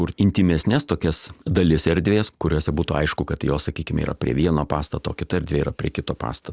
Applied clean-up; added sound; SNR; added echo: none; none; none; none.